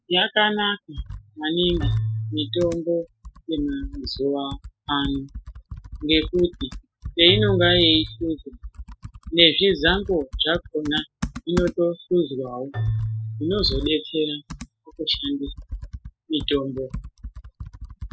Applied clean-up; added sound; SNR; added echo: classical method spectral subtraction.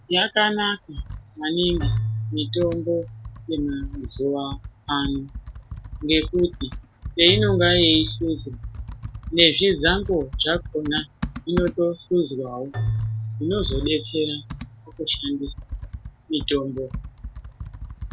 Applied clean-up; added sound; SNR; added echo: none; Computer keyboard + Keyboard (musical); 7 dB; none.